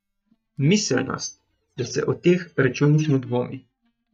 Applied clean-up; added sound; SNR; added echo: neural mask model DeepFilterNet 3.